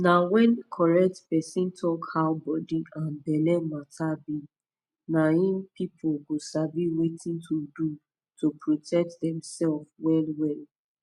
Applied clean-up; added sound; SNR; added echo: none; none; none; none.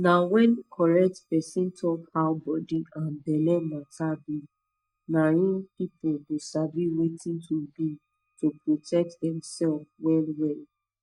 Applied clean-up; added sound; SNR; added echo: neural mask model DeepFilterNet 3.